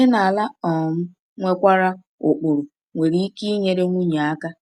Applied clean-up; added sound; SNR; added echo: none; none; none; none.